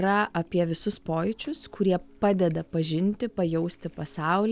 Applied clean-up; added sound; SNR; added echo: none; none; none; none.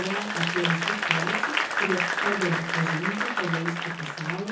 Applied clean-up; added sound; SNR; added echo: none; Applause / Crowd; -3 dB; reverberation time 0.5 s.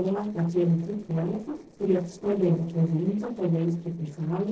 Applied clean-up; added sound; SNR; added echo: neural separator model SepFormer DNS4.